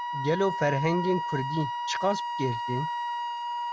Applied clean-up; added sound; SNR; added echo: none; Wind instrument, woodwind instrument; 2 dB; none.